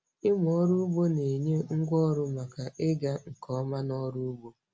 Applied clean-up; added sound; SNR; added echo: none; none; none; none.